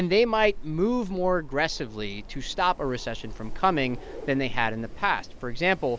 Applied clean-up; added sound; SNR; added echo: none; Wind; 8 dB; none.